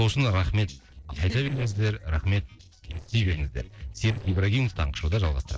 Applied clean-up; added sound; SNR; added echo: neural separator model SepFormer DNS4.